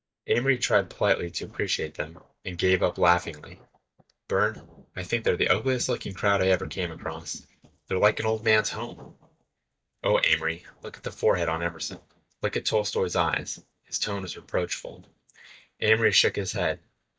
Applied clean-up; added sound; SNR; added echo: neural mask model DeepFilterNet 3.